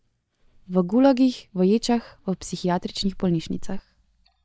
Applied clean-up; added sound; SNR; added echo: neural mask model DeepFilterNet 3.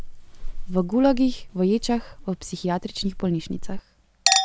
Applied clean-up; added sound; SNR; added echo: none; Chink, clink; 3 dB; none.